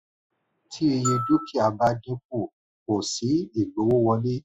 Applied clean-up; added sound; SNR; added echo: classical method Wiener filter.